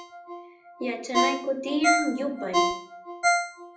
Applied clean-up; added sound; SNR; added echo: none; Ringtone; -4 dB; reverberation time 0.6 s.